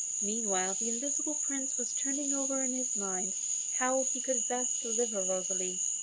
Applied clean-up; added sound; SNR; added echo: none; Frog; -5 dB; none.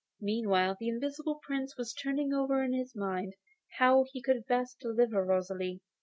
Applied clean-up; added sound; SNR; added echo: none; none; none; none.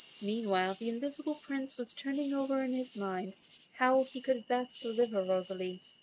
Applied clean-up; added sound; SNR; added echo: neural mask model RNNoise.